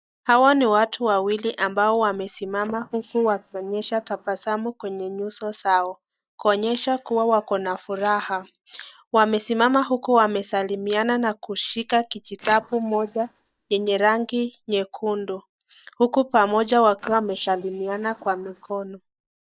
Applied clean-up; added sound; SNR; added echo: neural mask model DeepFilterNet 3.